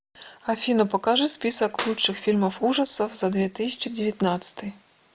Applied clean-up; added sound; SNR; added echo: none; Clapping; 15 dB; none.